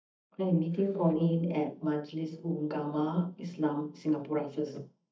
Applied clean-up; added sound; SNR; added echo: neural mask model DeepFilterNet 3.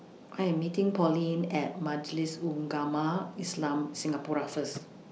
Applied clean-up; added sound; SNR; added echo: none; none; none; none.